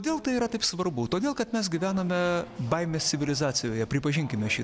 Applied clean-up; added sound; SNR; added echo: none; none; none; none.